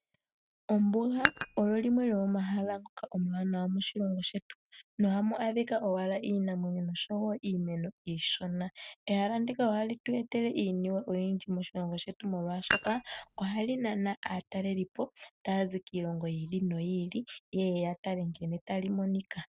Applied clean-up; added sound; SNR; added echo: neural mask model RNNoise.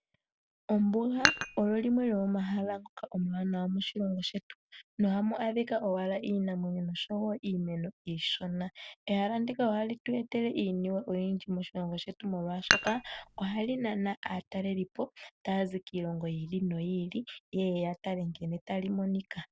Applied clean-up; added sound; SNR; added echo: none; Dishes, pots, and pans; 0 dB; none.